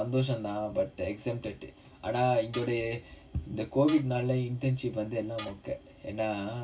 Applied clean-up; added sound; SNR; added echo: none; Tools; 18 dB; reverberation time 0.1 s.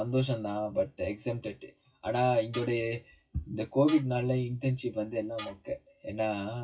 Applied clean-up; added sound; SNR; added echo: classical method WPE with log-MMSE.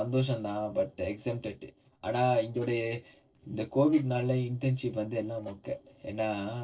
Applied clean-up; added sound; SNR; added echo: neural separator model SepFormer DNS4.